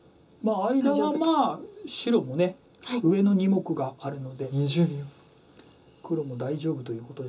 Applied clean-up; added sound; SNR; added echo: none; none; none; reverberation time 0.2 s.